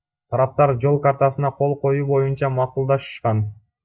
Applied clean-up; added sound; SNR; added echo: neural mask model DeepFilterNet 3.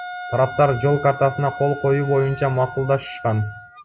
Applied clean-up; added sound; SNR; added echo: none; Wind instrument, woodwind instrument; 13 dB; none.